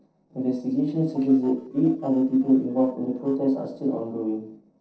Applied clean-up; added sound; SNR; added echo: neural separator model SepFormer DNS4.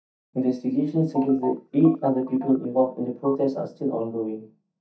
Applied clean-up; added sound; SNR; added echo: neural mask model DeepFilterNet 3.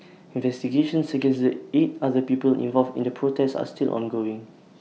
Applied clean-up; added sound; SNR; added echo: none; none; none; none.